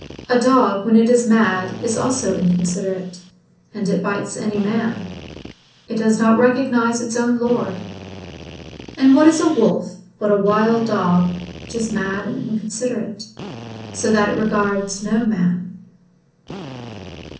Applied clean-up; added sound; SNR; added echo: none; Drill; 17 dB; reverberation time 0.6 s.